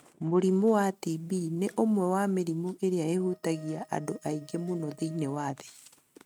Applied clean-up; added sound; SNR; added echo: neural mask model RNNoise.